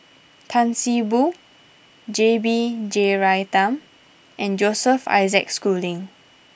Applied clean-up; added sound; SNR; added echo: none; none; none; none.